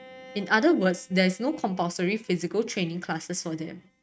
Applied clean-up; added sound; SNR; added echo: neural mask model RNNoise.